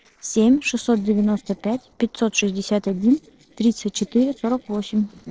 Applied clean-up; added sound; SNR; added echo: neural separator model SepFormer DNS4.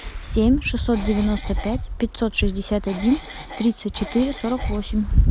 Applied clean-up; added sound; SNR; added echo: none; Cough; 16 dB; none.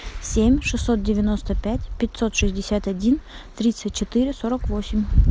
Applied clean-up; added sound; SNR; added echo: none; none; none; none.